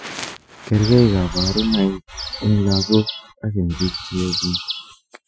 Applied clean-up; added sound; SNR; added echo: classical method Wiener filter.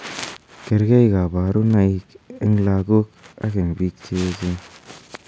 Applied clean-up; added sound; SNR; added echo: none; none; none; none.